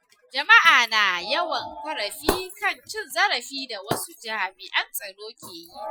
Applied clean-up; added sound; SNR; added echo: classical method Wiener filter.